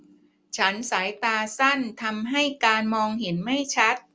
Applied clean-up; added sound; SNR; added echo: none; none; none; none.